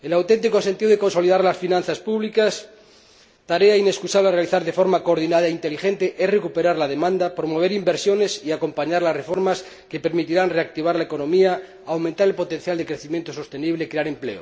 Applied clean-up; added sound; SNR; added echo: none; none; none; none.